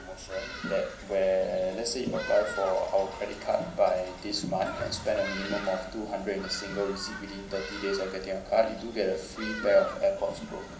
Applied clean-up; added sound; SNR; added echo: none; Bird vocalization, bird call, bird song; 12 dB; reverberation time 0.6 s.